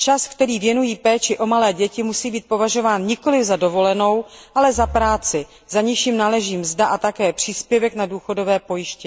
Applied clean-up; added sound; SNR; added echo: none; Breathing; 17 dB; none.